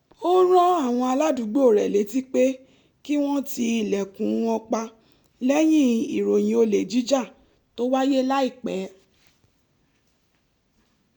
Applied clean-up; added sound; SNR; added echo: none; none; none; none.